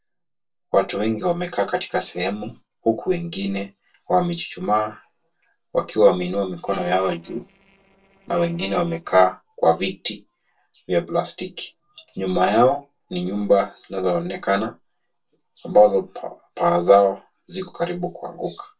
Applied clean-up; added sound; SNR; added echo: neural separator model SepFormer DNS4.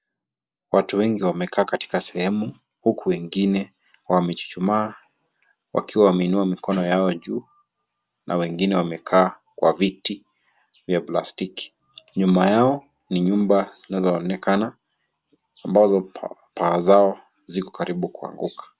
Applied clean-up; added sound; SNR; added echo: none; none; none; none.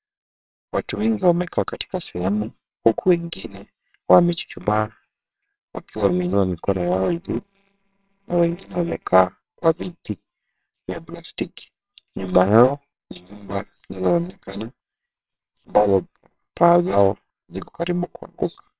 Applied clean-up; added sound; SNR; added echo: neural separator model SepFormer WHAMR!.